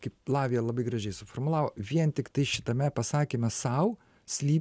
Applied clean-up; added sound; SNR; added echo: none; none; none; none.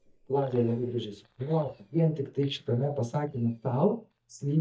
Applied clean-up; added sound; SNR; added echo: neural mask model DeepFilterNet 3.